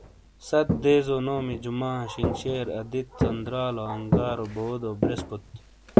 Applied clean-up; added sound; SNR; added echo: none; Walk, footsteps; 1 dB; none.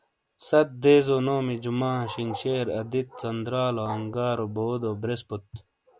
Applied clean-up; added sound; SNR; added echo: none; none; none; none.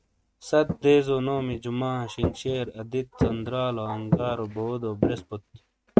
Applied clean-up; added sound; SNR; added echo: neural mask model RNNoise.